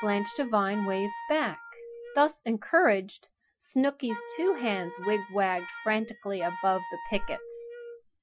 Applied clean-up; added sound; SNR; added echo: classical method Wiener filter.